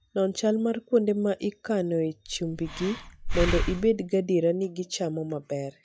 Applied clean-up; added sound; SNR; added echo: classical method log-MMSE.